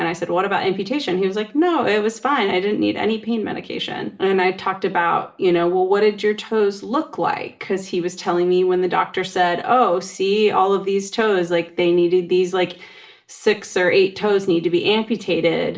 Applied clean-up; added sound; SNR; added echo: none; none; none; reverberation time 0.4 s.